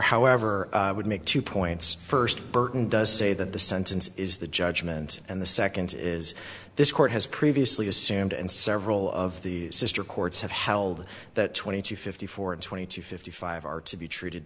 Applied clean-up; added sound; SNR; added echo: none; none; none; none.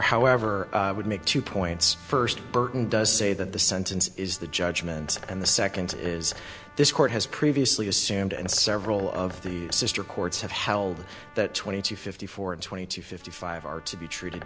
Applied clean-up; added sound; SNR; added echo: none; Bird + Trumpet; 20 dB; none.